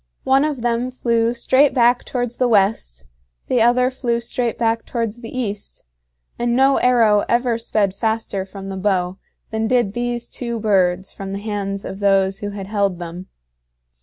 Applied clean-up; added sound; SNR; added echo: none; none; none; none.